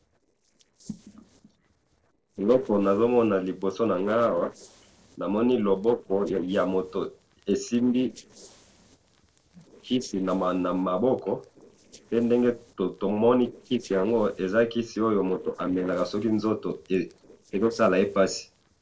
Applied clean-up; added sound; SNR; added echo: neural separator model SepFormer DNS4.